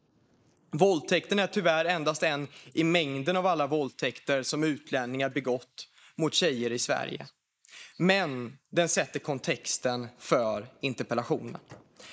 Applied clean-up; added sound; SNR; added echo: neural mask model Resemble Enhance denoiser.